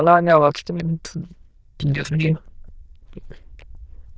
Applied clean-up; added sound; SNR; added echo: neural diffusion model UNIVERSE++.